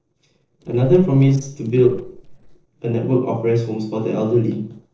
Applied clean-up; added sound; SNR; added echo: neural separator model SepFormer DNS4.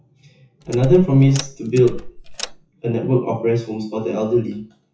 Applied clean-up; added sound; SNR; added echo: classical method WPE with log-MMSE.